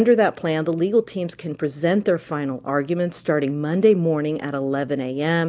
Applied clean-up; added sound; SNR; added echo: none; none; none; none.